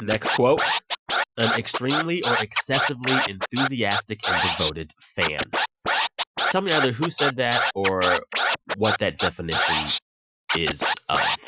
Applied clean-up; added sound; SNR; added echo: classical method Wiener filter.